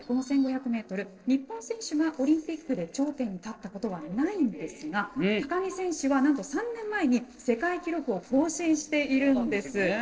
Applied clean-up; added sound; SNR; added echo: neural separator model SepFormer DNS4.